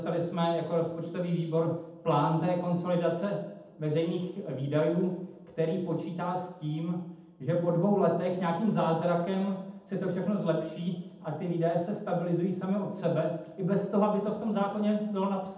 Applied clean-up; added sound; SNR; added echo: none; none; none; reverberation time 0.8 s.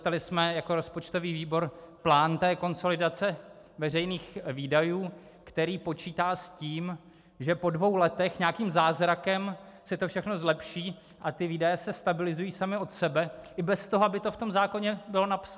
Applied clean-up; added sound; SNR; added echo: none; none; none; none.